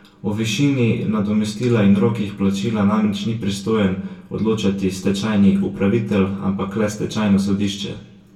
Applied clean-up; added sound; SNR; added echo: none; none; none; reverberation time 0.2 s.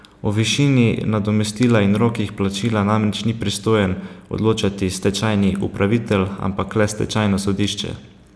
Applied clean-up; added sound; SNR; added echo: none; none; none; none.